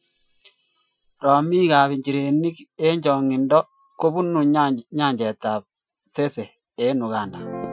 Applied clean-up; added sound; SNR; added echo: classical method Wiener filter.